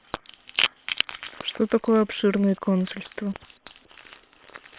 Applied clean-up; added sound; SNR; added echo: neural separator model SepFormer WHAM!.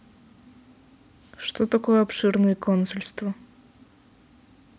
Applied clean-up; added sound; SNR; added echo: none; none; none; none.